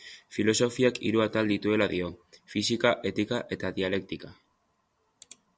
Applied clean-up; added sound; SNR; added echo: none; none; none; none.